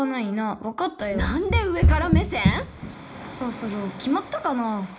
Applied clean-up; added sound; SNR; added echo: none; Run; -4 dB; reverberation time 0.4 s.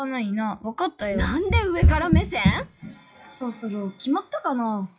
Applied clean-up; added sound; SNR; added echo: classical method WPE with log-MMSE.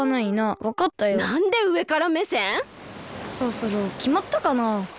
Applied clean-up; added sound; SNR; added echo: none; none; none; none.